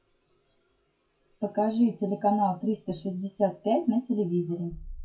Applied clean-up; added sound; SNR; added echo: classical method WPE with log-MMSE.